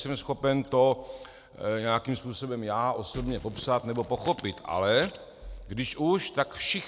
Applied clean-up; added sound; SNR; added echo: none; Crumpling, crinkling; 18 dB; none.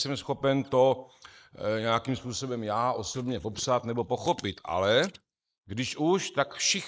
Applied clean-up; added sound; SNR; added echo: neural mask model Resemble Enhance denoiser.